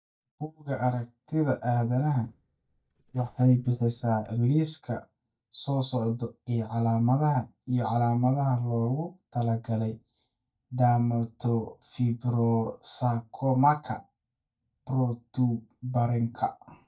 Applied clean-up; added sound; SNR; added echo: neural mask model DeepFilterNet 3.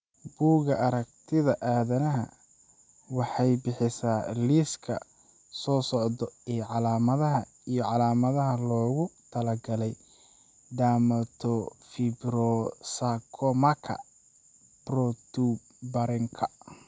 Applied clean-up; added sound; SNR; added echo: none; none; none; none.